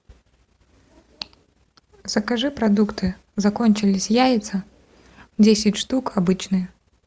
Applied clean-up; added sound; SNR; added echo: none; none; none; none.